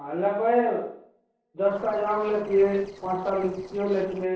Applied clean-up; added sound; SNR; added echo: neural separator model SepFormer DNS4.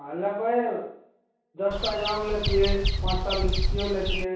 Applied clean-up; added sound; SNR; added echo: none; Bird vocalization, bird call, bird song; -2 dB; reverberation time 0.7 s.